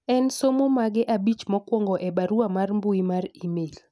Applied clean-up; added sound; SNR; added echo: none; none; none; none.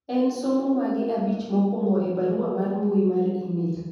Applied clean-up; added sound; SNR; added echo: none; none; none; reverberation time 1.3 s.